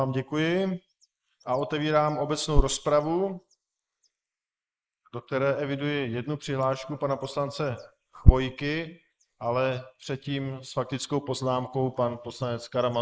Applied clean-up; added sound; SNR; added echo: neural mask model Resemble Enhance denoiser.